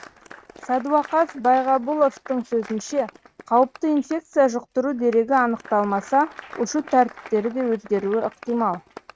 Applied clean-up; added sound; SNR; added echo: neural mask model RNNoise.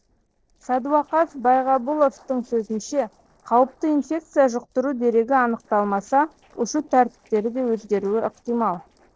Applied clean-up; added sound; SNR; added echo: neural separator model SepFormer DNS4.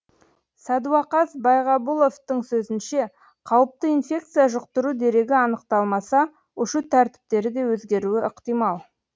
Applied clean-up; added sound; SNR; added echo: none; none; none; none.